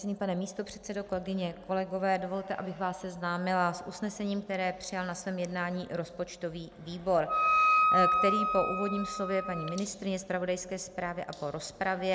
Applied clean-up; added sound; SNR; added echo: none; Wind instrument, woodwind instrument; -4 dB; none.